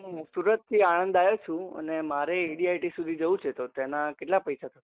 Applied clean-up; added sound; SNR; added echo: neural mask model DeepFilterNet 3.